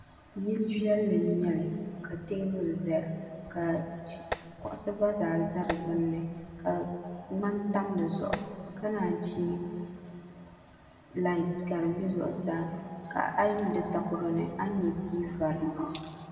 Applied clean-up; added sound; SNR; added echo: none; Tap; 10 dB; reverberation time 2.4 s.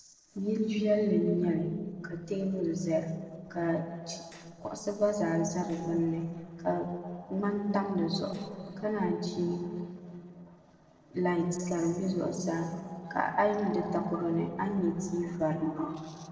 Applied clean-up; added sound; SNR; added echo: neural separator model SepFormer DNS4.